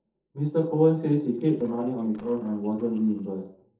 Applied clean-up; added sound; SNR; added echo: neural separator model SepFormer DNS4.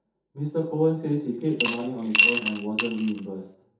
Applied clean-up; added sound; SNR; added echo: none; Coin (dropping) / Glass; -1 dB; reverberation time 0.5 s.